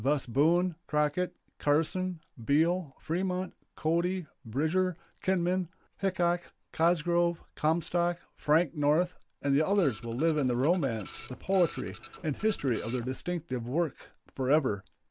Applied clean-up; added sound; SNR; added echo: none; Printer; 15 dB; none.